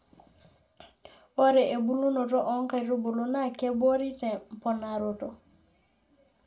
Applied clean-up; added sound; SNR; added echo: none; none; none; reverberation time 0.2 s.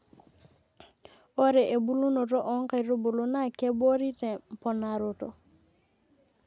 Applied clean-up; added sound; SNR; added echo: none; none; none; none.